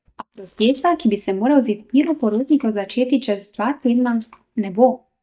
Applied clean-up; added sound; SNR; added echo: neural mask model DeepFilterNet 3.